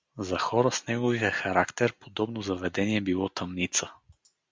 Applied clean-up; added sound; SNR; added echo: none; none; none; none.